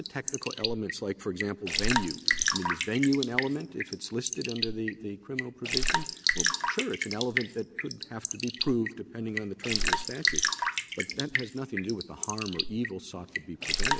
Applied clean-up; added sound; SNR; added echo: none; Raindrop / Drip; -2 dB; none.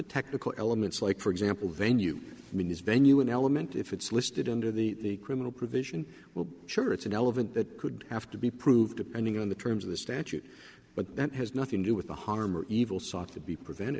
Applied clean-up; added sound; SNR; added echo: none; none; none; none.